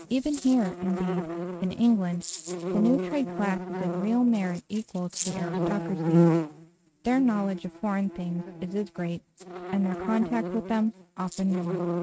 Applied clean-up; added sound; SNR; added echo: neural mask model RNNoise.